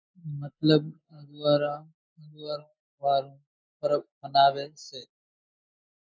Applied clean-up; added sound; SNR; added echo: neural mask model Resemble Enhance denoiser.